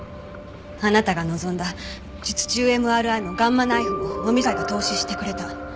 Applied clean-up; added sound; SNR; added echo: none; none; none; none.